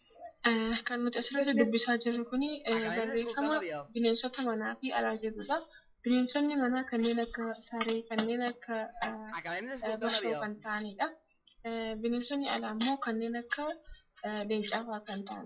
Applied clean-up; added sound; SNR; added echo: classical method WPE with log-MMSE.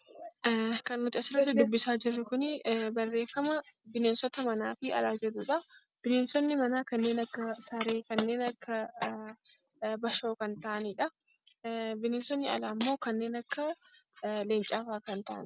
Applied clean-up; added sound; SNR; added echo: none; none; none; none.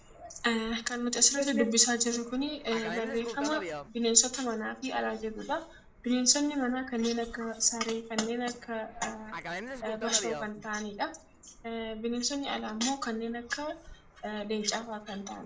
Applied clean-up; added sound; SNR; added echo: none; Fixed-wing aircraft, airplane; 14 dB; reverberation time 0.3 s.